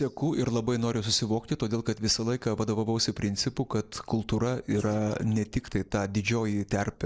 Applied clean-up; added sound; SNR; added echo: neural mask model Resemble Enhance denoiser.